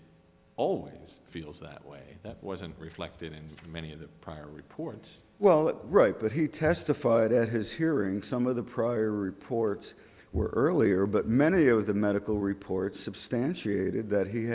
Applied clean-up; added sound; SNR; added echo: none; none; none; none.